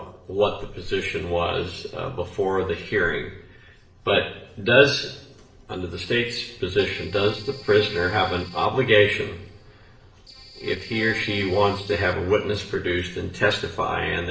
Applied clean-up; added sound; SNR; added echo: neural separator model SepFormer DNS4.